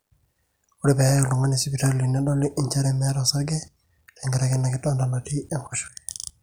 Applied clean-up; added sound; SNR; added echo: none; none; none; none.